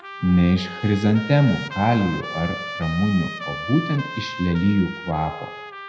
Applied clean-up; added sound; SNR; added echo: none; Trumpet; 11 dB; reverberation time 0.7 s.